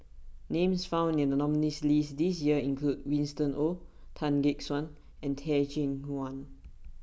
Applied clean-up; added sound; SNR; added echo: none; none; none; none.